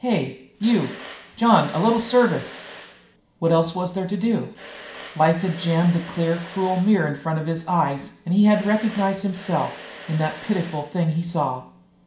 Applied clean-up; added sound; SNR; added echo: none; Mechanisms; 16 dB; reverberation time 0.5 s.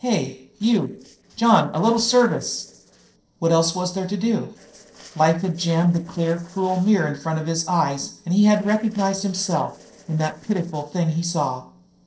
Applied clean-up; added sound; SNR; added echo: neural separator model SepFormer DNS4.